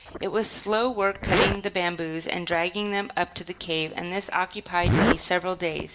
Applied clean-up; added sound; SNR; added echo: none; Zipper (clothing); 3 dB; reverberation time 0.5 s.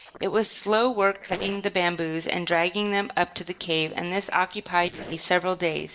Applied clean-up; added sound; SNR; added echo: neural separator model SepFormer DNS4.